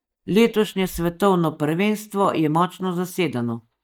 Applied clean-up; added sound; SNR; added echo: neural mask model DeepFilterNet 3.